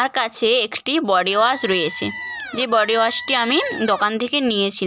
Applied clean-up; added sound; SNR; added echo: none; Squeak; 12 dB; none.